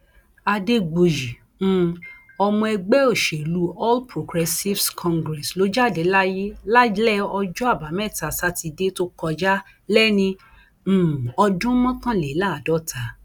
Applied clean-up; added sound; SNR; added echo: none; none; none; none.